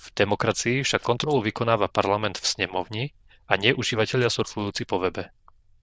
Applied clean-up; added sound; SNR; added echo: neural diffusion model UNIVERSE++.